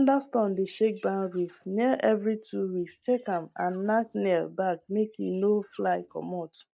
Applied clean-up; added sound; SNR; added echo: neural mask model DeepFilterNet 3.